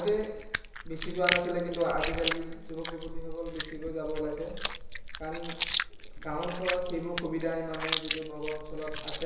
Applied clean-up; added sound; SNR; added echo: none; Chewing, mastication; -1 dB; reverberation time 1.0 s.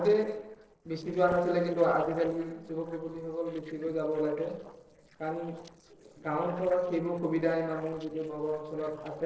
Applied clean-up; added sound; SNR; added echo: neural separator model SepFormer DNS4.